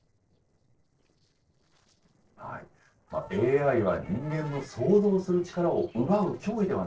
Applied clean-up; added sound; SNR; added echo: neural separator model SepFormer DNS4.